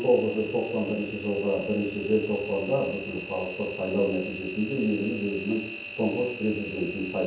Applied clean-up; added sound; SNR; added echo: none; Engine; 12 dB; reverberation time 0.7 s.